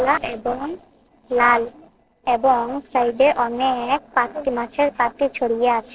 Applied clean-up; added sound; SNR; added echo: neural separator model SepFormer DNS4.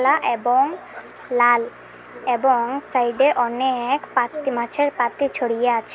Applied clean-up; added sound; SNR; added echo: none; none; none; none.